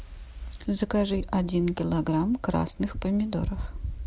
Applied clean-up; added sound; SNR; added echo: none; none; none; none.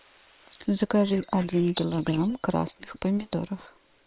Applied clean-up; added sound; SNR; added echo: neural separator model SepFormer WHAM!.